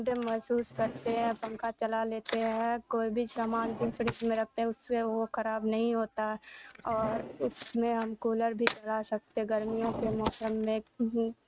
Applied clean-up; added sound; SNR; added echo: neural mask model RNNoise.